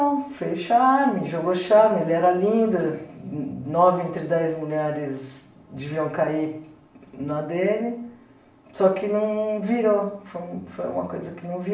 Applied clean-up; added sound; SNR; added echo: none; none; none; reverberation time 0.5 s.